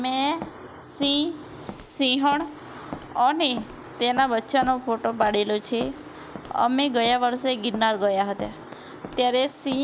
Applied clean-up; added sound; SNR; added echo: none; Walk, footsteps; 18 dB; none.